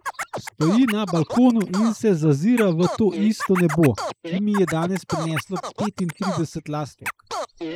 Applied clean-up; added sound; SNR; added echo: neural mask model Resemble Enhance denoiser.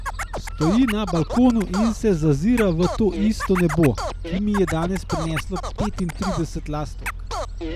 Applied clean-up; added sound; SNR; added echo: none; Gull, seagull + Scratching (performance technique); 7 dB; none.